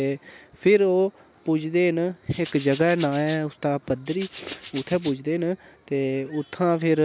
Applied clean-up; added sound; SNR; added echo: none; Rattle (instrument); 17 dB; none.